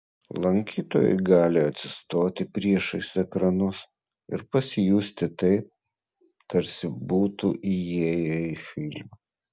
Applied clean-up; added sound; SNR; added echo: none; none; none; none.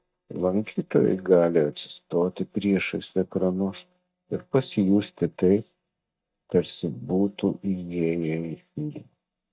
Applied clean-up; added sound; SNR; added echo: neural mask model DeepFilterNet 3.